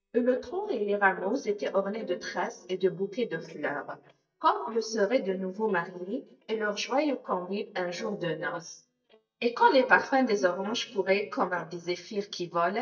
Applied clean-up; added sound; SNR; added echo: neural mask model DeepFilterNet 3.